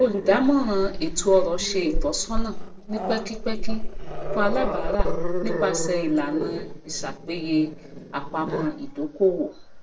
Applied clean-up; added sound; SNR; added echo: neural separator model SepFormer DNS4.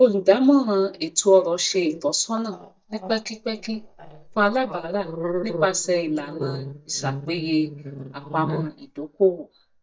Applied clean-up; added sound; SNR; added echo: neural mask model DeepFilterNet 3.